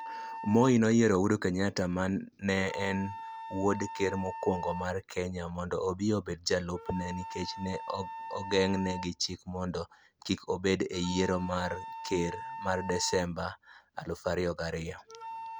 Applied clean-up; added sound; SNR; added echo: none; Wind instrument, woodwind instrument; 12 dB; none.